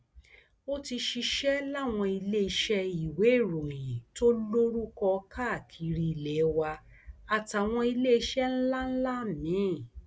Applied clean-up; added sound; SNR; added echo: none; none; none; none.